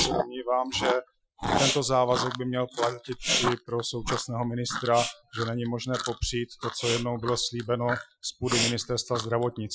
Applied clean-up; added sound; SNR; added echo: classical method Wiener filter.